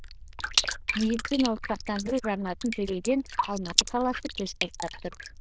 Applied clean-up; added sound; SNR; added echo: neural diffusion model UNIVERSE++.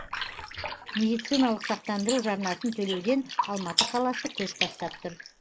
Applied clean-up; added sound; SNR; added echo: neural mask model Resemble Enhance denoiser.